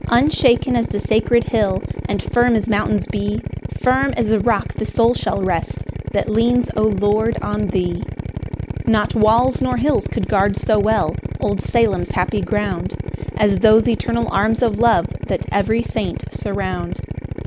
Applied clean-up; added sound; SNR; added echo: none; Drill; 7 dB; none.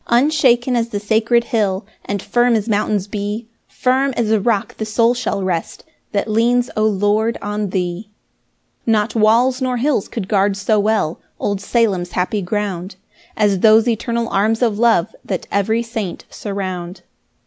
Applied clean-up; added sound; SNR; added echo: none; none; none; none.